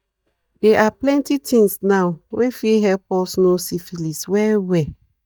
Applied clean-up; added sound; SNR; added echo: neural mask model DeepFilterNet 3.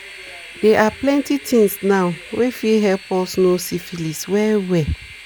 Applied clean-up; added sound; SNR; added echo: none; Train; 19 dB; none.